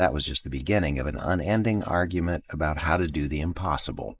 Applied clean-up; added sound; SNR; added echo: neural mask model Resemble Enhance denoiser.